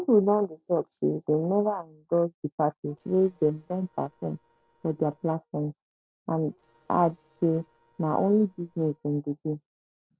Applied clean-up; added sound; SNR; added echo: neural separator model SepFormer DNS4.